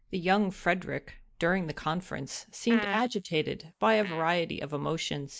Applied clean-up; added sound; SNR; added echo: neural mask model Resemble Enhance denoiser.